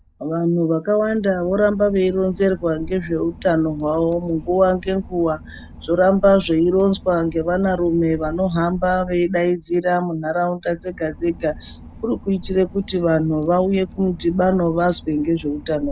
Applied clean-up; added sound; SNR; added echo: none; Engine / Boat, Water vehicle; 18 dB; none.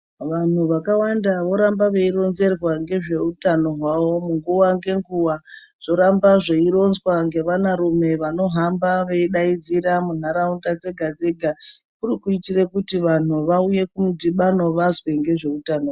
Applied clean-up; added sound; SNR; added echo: none; none; none; none.